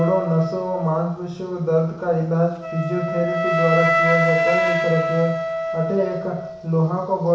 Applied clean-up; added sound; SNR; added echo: none; Wind instrument, woodwind instrument; 2 dB; reverberation time 0.6 s.